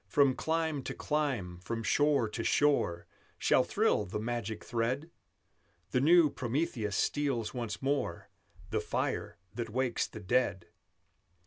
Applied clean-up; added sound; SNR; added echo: none; none; none; none.